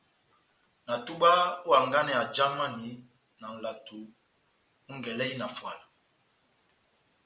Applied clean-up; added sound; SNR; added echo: none; none; none; none.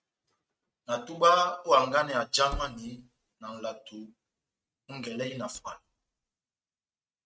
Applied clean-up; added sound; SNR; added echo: neural mask model RNNoise.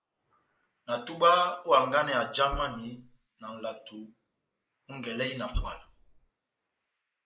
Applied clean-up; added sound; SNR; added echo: neural mask model Resemble Enhance denoiser.